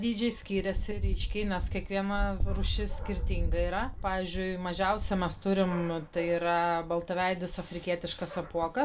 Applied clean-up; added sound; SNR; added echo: none; none; none; reverberation time 0.2 s.